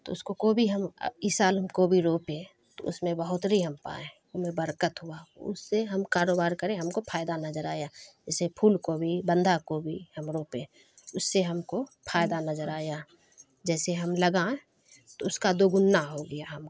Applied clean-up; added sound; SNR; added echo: none; none; none; none.